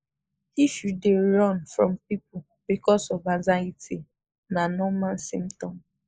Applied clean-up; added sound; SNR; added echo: neural mask model Resemble Enhance denoiser.